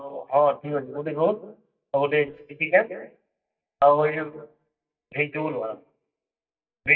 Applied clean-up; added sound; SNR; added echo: neural mask model DeepFilterNet 3.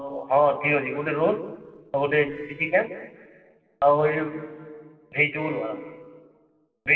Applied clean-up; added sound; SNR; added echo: neural separator model SepFormer DNS4.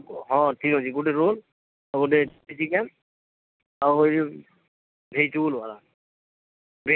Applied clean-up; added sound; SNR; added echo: none; none; none; none.